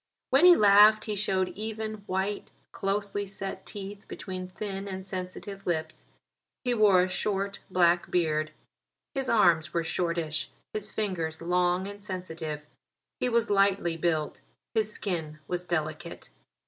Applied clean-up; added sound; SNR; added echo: none; none; none; none.